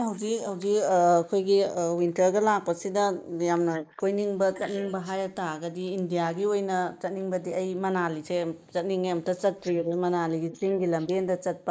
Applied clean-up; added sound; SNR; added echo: neural mask model Resemble Enhance denoiser.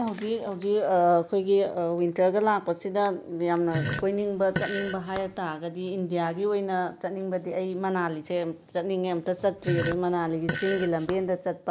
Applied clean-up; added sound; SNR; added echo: none; Fart; 6 dB; none.